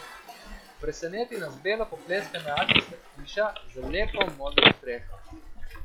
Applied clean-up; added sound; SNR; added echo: classical method log-MMSE.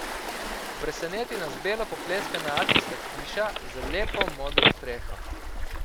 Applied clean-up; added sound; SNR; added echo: none; Telephone + Waves, surf; -4 dB; none.